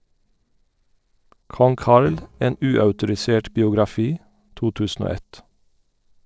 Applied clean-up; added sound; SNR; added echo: neural separator model SepFormer DNS4.